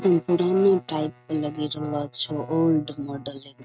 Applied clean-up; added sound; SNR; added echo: neural mask model RNNoise.